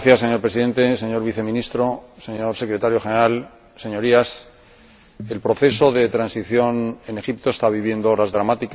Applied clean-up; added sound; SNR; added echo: none; none; none; none.